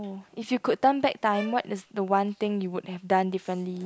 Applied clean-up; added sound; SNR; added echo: none; Bowed string instrument; 19 dB; none.